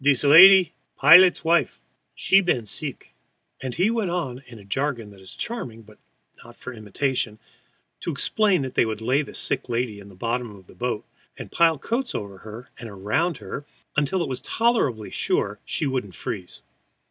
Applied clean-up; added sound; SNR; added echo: none; none; none; none.